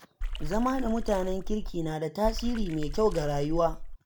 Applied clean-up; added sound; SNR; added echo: none; Water / Splash, splatter; 2 dB; none.